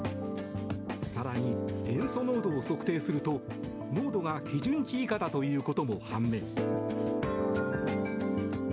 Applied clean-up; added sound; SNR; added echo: none; none; none; none.